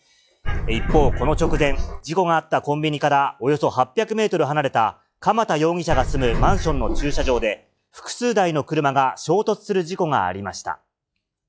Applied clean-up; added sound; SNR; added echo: classical method log-MMSE.